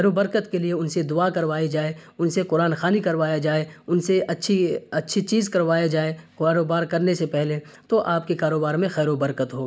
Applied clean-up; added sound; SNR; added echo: none; none; none; none.